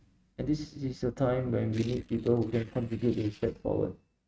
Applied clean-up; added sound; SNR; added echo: neural mask model RNNoise.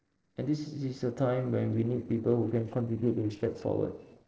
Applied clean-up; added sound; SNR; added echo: neural separator model SepFormer DNS4.